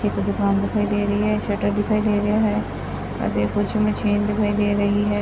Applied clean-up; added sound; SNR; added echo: none; none; none; none.